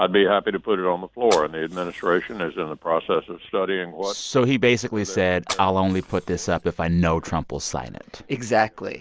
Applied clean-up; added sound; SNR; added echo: none; Fire; 16 dB; none.